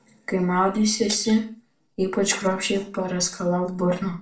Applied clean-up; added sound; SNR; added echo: neural separator model SepFormer DNS4.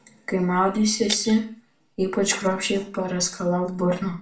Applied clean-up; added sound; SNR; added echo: none; Shatter; 16 dB; reverberation time 0.4 s.